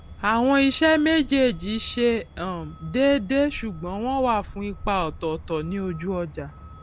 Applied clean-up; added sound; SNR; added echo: none; Truck; 16 dB; none.